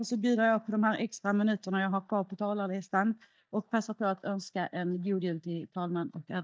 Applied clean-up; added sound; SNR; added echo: neural mask model DeepFilterNet 3.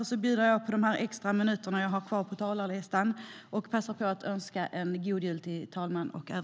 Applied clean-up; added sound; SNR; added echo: none; none; none; none.